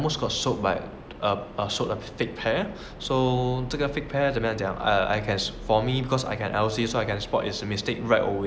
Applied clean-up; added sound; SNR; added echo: none; none; none; none.